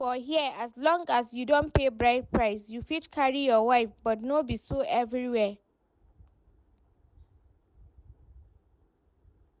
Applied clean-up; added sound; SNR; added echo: none; none; none; none.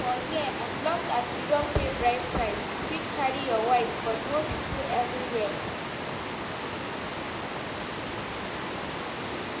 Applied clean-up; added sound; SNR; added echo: none; Water; 1 dB; reverberation time 0.7 s.